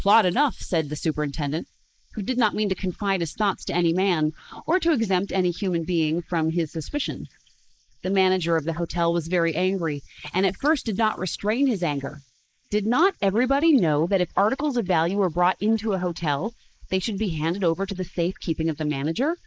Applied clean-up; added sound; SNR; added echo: neural mask model Resemble Enhance denoiser.